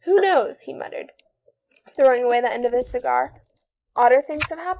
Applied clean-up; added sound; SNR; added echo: neural mask model Resemble Enhance denoiser.